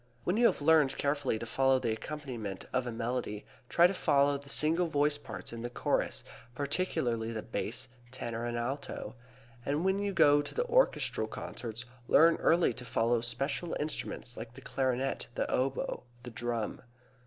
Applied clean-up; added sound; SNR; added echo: none; none; none; none.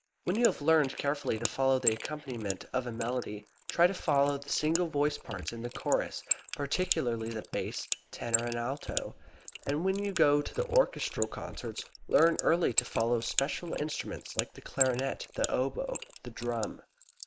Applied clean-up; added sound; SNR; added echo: neural mask model Resemble Enhance denoiser.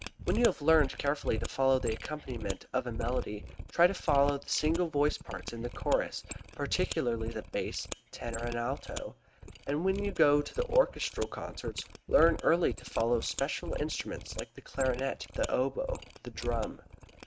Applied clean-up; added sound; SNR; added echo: neural mask model RNNoise.